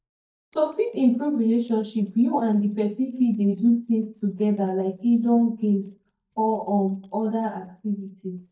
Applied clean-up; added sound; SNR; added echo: neural mask model DeepFilterNet 3.